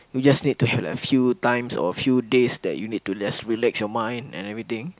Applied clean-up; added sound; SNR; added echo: none; none; none; none.